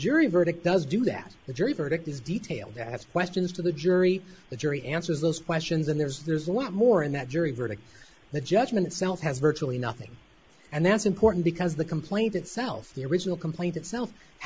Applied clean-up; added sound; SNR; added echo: none; none; none; none.